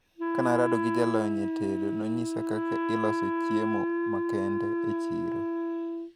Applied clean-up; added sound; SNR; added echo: none; Wind instrument, woodwind instrument; -3 dB; none.